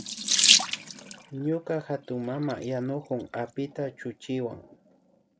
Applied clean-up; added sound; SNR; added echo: none; Sink (filling or washing) / Water tap, faucet; -3 dB; none.